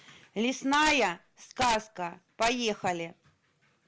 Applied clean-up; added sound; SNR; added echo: none; none; none; none.